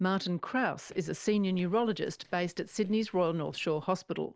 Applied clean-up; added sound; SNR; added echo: neural separator model SepFormer DNS4.